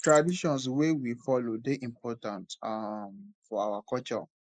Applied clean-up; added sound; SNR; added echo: neural mask model Resemble Enhance denoiser.